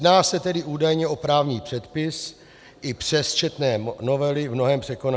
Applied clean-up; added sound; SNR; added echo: none; none; none; none.